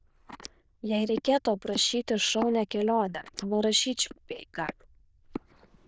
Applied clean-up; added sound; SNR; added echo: neural diffusion model UNIVERSE++.